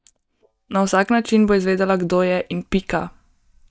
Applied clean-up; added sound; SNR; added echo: neural mask model DeepFilterNet 3.